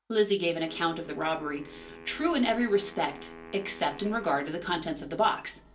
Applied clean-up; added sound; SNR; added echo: none; Wind instrument, woodwind instrument; 19 dB; reverberation time 0.3 s.